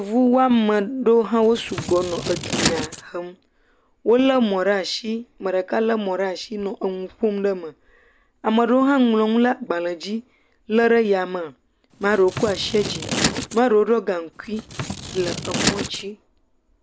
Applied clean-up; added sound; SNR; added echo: none; Scissors; 6 dB; none.